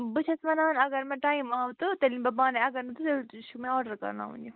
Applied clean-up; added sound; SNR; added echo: neural mask model Resemble Enhance denoiser.